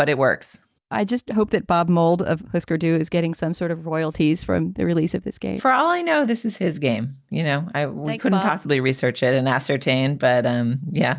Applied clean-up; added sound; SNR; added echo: none; none; none; none.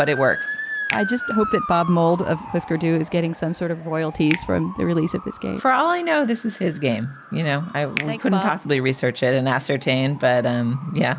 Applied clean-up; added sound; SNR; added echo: none; Finger snapping + Motor vehicle (road) / Siren; 12 dB; none.